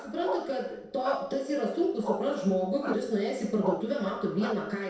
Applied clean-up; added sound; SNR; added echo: neural separator model SepFormer DNS4.